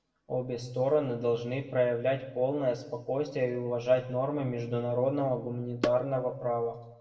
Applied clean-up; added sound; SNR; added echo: none; Tabla; 9 dB; reverberation time 0.8 s.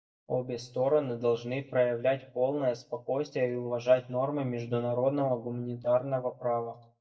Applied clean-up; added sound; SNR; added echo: neural mask model DeepFilterNet 3.